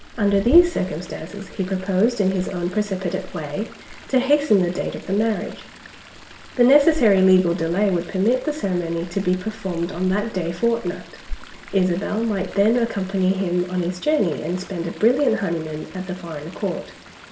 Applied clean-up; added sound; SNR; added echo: none; Chatter / Stream; 16 dB; reverberation time 0.5 s.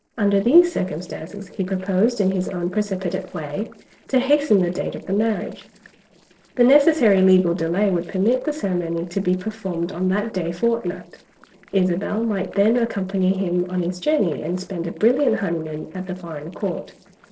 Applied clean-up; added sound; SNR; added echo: neural separator model SepFormer DNS4.